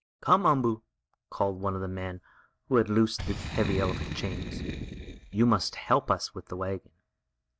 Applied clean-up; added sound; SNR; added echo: neural mask model DeepFilterNet 3.